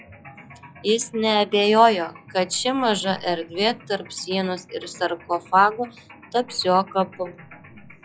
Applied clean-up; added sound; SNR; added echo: classical method log-MMSE.